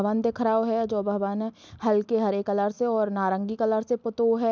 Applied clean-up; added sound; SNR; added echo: none; none; none; none.